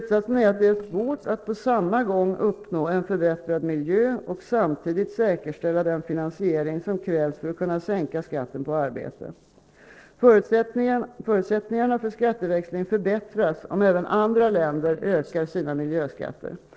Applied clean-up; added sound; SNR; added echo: neural separator model SepFormer DNS4.